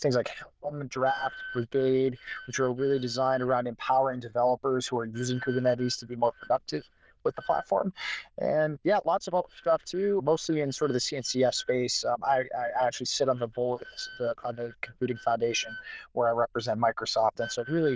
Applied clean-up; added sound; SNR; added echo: neural diffusion model UNIVERSE++.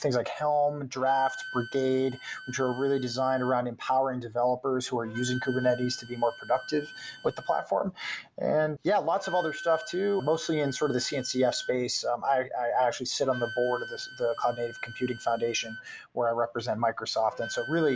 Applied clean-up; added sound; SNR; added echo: none; Wind instrument, woodwind instrument; 16 dB; none.